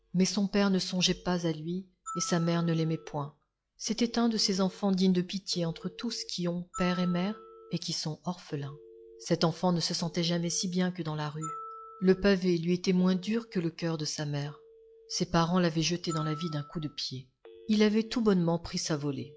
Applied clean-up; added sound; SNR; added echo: classical method log-MMSE.